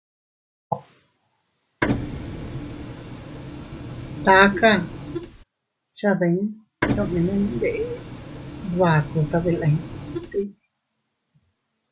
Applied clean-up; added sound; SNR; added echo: none; Printer; 6 dB; none.